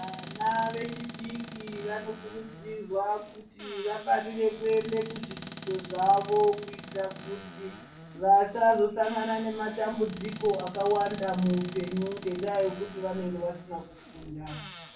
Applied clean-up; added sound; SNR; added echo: none; Squeak / Cupboard open or close; 14 dB; reverberation time 0.4 s.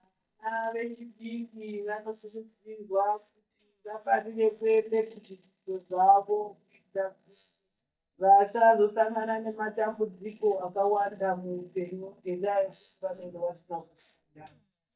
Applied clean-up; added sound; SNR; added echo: neural mask model DeepFilterNet 3.